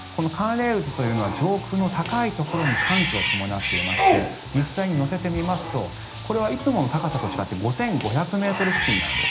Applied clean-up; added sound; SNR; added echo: none; Bathtub (filling or washing) / Cat; 3 dB; reverberation time 0.4 s.